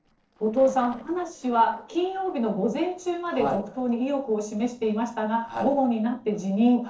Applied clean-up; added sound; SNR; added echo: neural separator model SepFormer DNS4.